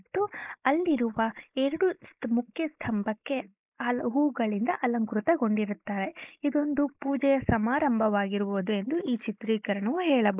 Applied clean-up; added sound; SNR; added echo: neural mask model Resemble Enhance denoiser.